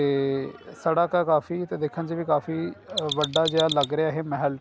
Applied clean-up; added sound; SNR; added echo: none; Mechanisms; 6 dB; none.